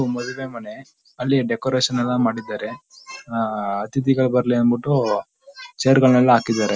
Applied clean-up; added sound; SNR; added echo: none; none; none; none.